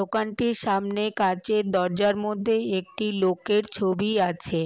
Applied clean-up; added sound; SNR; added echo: none; none; none; none.